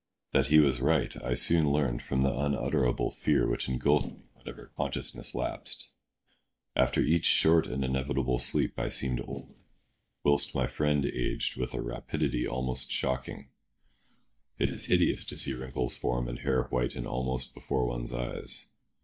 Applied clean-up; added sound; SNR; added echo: neural mask model DeepFilterNet 3.